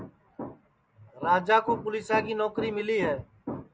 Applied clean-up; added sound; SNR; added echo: none; none; none; none.